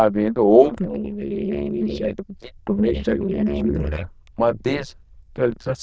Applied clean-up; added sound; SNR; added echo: neural diffusion model UNIVERSE++.